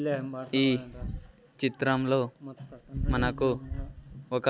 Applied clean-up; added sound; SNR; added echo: none; none; none; none.